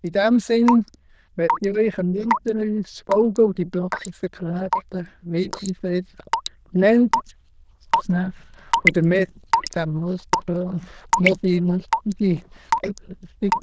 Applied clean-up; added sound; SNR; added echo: neural diffusion model UNIVERSE++.